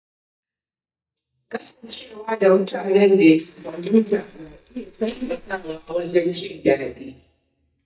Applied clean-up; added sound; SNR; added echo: neural mask model DeepFilterNet 3.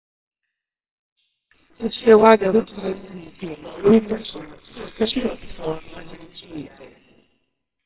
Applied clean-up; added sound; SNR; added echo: neural separator model SepFormer WHAMR!.